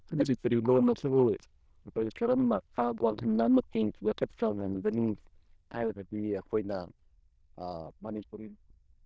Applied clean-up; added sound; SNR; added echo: neural diffusion model UNIVERSE++.